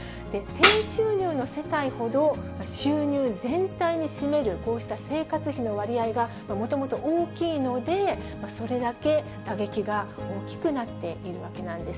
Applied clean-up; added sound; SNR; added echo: none; Tambourine; 0 dB; none.